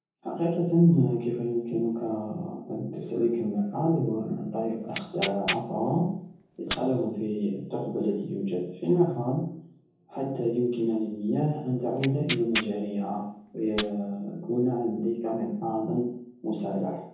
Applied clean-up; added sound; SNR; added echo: none; Tearing; 9 dB; reverberation time 0.7 s.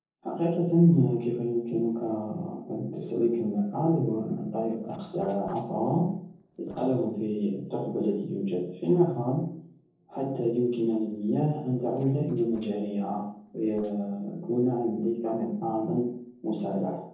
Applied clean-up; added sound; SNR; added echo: neural separator model SepFormer DNS4.